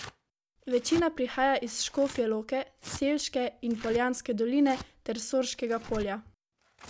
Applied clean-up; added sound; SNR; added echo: none; Tearing; 18 dB; none.